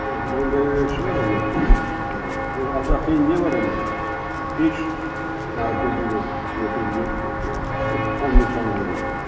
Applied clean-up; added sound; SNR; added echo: none; Walk, footsteps; -2 dB; reverberation time 2.0 s.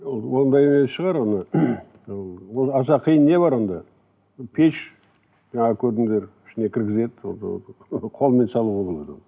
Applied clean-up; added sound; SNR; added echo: none; none; none; none.